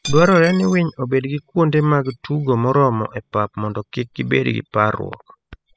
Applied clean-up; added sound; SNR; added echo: classical method spectral subtraction.